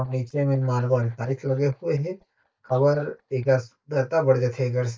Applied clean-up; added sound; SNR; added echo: neural mask model DeepFilterNet 3.